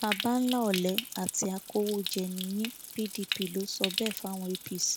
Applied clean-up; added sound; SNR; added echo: none; Stream; 6 dB; none.